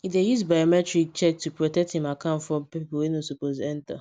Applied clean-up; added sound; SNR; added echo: none; none; none; none.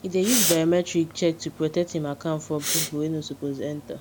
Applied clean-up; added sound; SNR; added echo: none; Respiratory sounds; 6 dB; none.